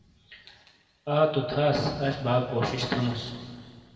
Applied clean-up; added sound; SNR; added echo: none; none; none; reverberation time 2.1 s.